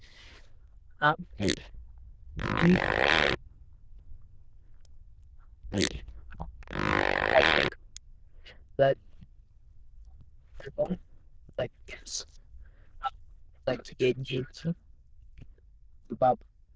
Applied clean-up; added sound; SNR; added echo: neural diffusion model UNIVERSE++.